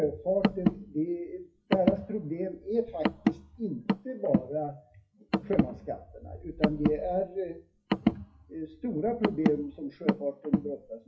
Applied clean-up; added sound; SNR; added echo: classical method WPE with log-MMSE.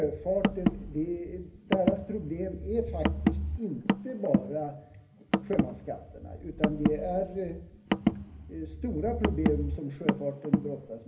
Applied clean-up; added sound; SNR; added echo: none; Car; -2 dB; reverberation time 0.3 s.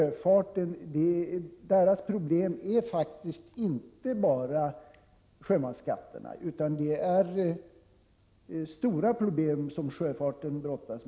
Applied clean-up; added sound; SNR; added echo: none; none; none; none.